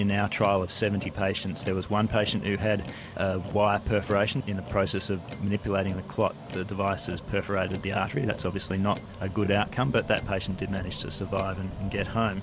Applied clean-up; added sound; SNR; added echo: none; Motor vehicle (road); 12 dB; none.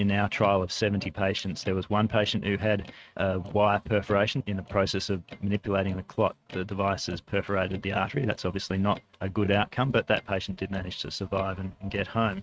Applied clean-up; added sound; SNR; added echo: neural mask model RNNoise.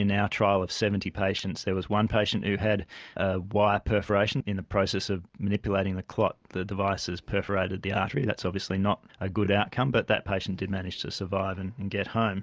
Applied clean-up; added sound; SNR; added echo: none; none; none; none.